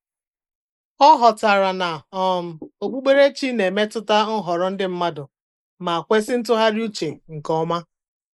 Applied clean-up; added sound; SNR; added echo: neural mask model Resemble Enhance denoiser.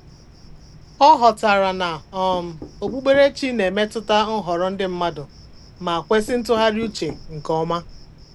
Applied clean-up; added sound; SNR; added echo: none; Cricket + Knock; 19 dB; none.